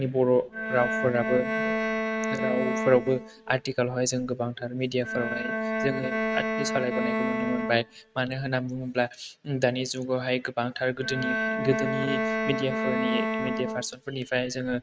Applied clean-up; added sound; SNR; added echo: neural mask model RNNoise.